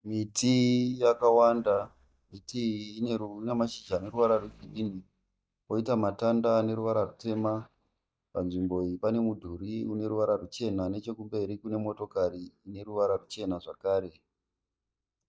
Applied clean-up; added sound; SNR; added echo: neural mask model DeepFilterNet 3.